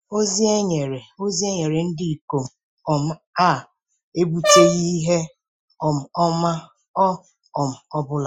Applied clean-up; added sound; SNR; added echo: classical method Wiener filter.